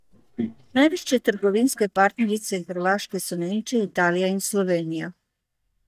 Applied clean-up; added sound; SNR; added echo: neural mask model DeepFilterNet 3.